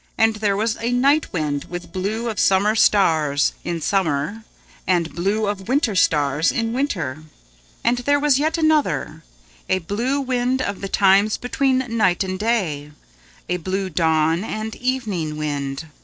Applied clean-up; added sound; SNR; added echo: neural separator model SepFormer DNS4.